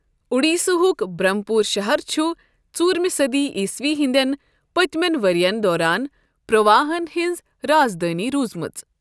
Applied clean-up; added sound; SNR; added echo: none; none; none; none.